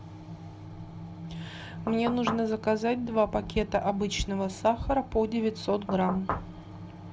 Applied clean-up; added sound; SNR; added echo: none; Knock / Wood; 5 dB; none.